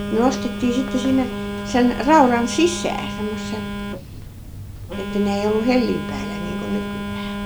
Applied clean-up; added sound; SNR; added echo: none; Telephone; 6 dB; none.